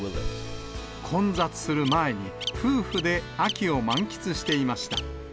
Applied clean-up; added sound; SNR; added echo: none; Bird vocalization, bird call, bird song; 10 dB; none.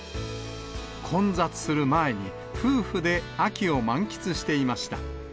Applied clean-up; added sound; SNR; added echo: none; none; none; none.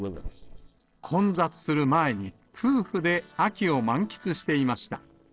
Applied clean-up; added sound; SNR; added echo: neural separator model SepFormer DNS4.